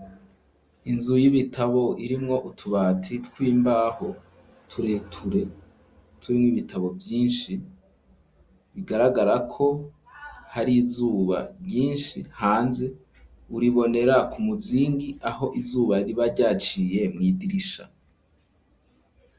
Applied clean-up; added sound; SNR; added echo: none; none; none; none.